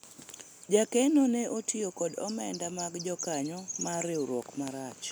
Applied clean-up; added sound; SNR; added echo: none; none; none; none.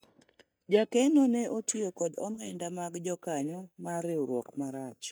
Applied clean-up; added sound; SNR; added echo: neural mask model DeepFilterNet 3.